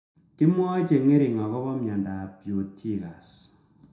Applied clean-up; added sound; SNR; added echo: none; none; none; reverberation time 0.5 s.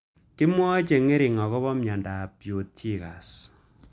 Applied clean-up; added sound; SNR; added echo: none; none; none; none.